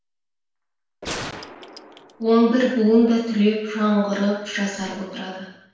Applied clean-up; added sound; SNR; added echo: none; Gunshot, gunfire; 12 dB; reverberation time 0.7 s.